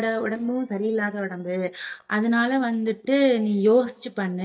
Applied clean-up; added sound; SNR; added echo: neural mask model DeepFilterNet 3.